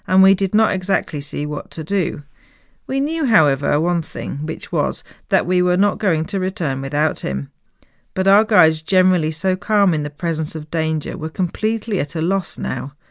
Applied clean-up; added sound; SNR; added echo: none; none; none; none.